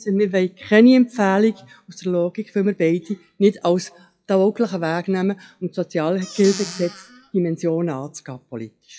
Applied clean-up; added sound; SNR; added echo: classical method WPE with log-MMSE.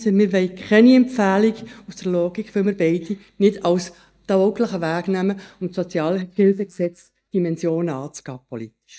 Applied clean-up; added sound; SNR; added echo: neural mask model DeepFilterNet 3.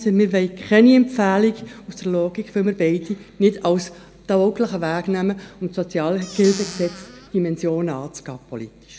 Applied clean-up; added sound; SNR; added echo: none; Squeak / Cupboard open or close; 14 dB; reverberation time 1.4 s.